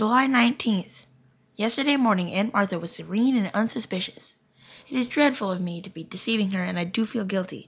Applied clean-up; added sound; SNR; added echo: none; none; none; none.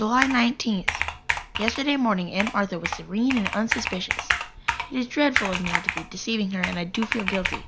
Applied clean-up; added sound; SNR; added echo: none; Computer keyboard; 4 dB; none.